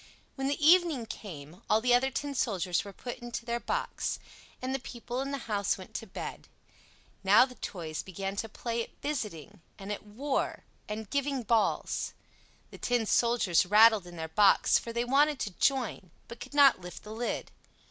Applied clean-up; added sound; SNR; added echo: none; none; none; none.